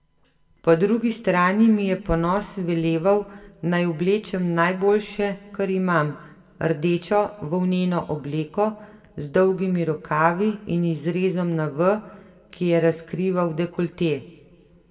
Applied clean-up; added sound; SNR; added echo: none; none; none; reverberation time 1.6 s.